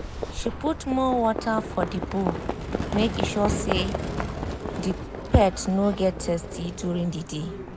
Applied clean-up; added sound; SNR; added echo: none; Livestock, farm animals, working animals; 4 dB; none.